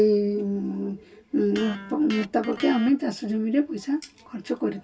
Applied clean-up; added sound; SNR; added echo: none; Electric guitar; 15 dB; reverberation time 0.2 s.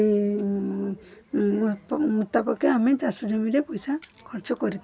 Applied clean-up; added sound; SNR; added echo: none; none; none; none.